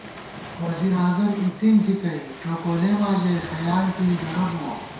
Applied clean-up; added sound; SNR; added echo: none; Waves, surf; 15 dB; reverberation time 0.7 s.